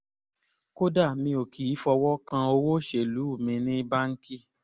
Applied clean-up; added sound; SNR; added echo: none; none; none; none.